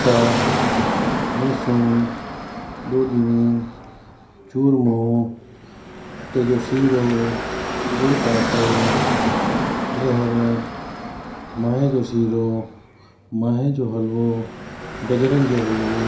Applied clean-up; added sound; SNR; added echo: none; Car passing by / Traffic noise, roadway noise; 4 dB; reverberation time 0.5 s.